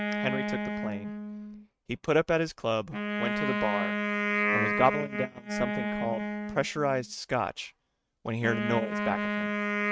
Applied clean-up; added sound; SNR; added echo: neural mask model RNNoise.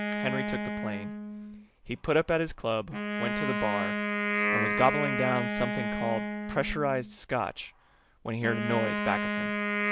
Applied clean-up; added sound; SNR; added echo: none; Wind instrument, woodwind instrument; 0 dB; none.